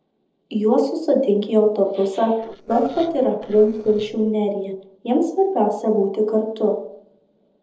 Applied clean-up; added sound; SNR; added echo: neural separator model SepFormer DNS4.